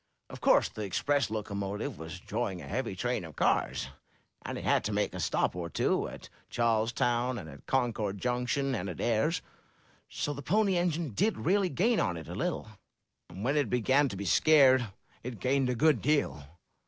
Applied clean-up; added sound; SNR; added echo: none; none; none; none.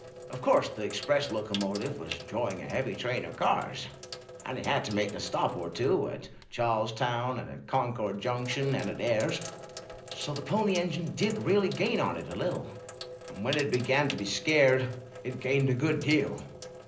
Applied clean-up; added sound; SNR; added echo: none; Sink (filling or washing); 14 dB; reverberation time 0.5 s.